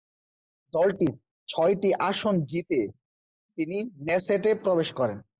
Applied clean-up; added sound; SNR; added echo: neural mask model Resemble Enhance denoiser.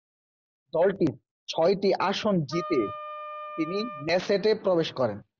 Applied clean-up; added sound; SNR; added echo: none; Wind instrument, woodwind instrument; 11 dB; none.